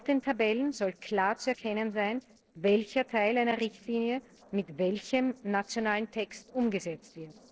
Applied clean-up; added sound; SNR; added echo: neural separator model SepFormer DNS4.